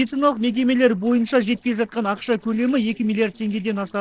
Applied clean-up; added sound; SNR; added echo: neural separator model SepFormer DNS4.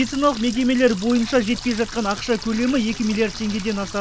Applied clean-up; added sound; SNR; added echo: none; Water tap, faucet; 13 dB; none.